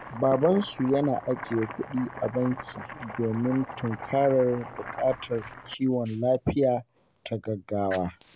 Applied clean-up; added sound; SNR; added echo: none; Domestic sounds, home sounds; 15 dB; none.